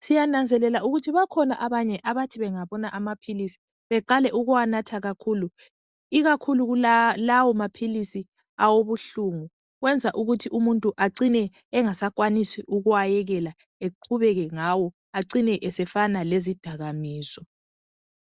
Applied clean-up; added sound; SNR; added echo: none; none; none; none.